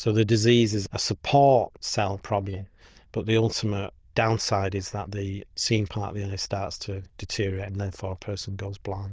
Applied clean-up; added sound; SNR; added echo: neural diffusion model UNIVERSE++.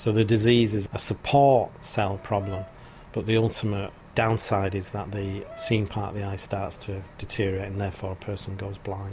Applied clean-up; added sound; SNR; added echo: none; Brass instrument; 20 dB; none.